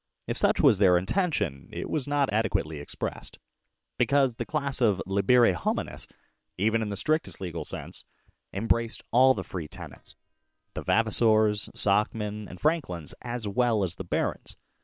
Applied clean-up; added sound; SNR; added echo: neural separator model SepFormer WHAM!.